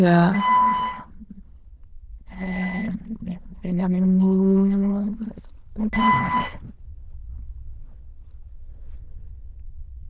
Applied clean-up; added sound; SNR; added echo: neural diffusion model UNIVERSE++.